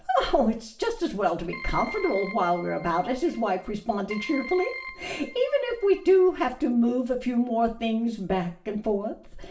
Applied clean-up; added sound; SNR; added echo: none; Keyboard (musical); 15 dB; reverberation time 0.4 s.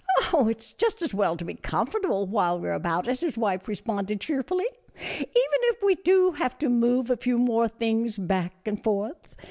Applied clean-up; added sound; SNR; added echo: none; none; none; none.